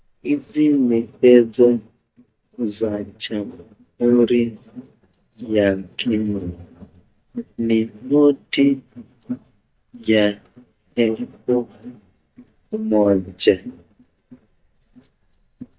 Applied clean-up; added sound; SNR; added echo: neural mask model DeepFilterNet 3.